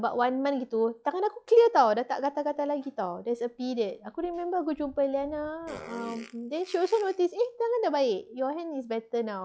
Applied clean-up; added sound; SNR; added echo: classical method log-MMSE.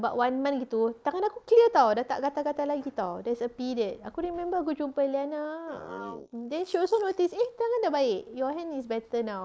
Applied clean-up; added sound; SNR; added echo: neural mask model Resemble Enhance denoiser.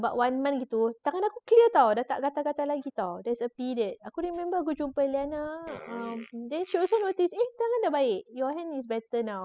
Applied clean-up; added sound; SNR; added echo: classical method spectral subtraction.